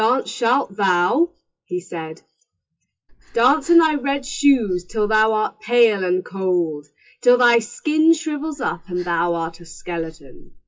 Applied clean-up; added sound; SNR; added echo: classical method WPE with log-MMSE.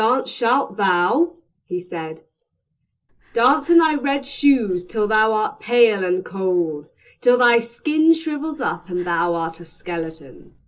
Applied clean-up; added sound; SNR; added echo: neural separator model SepFormer DNS4.